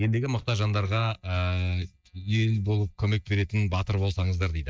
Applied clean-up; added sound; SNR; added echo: neural mask model DeepFilterNet 3.